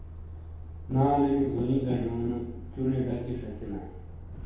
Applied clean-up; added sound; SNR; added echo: none; Truck; 11 dB; reverberation time 0.8 s.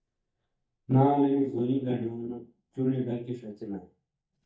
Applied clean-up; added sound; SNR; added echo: neural mask model DeepFilterNet 3.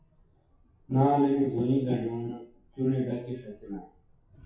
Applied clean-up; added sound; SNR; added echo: classical method WPE with log-MMSE.